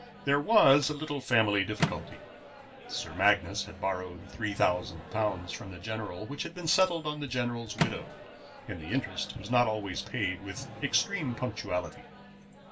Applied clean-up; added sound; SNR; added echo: none; Microwave oven; 11 dB; reverberation time 0.2 s.